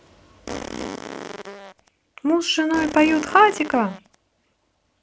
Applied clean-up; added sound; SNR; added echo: none; Fart; 10 dB; none.